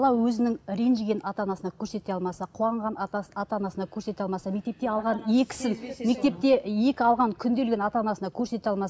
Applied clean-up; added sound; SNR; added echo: none; none; none; none.